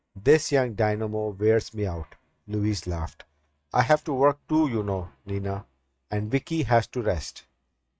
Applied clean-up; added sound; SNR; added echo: neural mask model RNNoise.